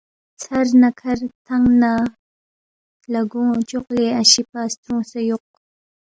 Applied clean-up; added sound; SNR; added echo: none; none; none; none.